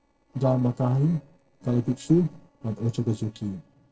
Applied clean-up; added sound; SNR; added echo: neural separator model SepFormer DNS4.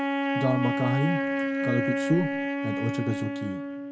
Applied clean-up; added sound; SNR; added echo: none; Wind instrument, woodwind instrument; -1 dB; reverberation time 0.2 s.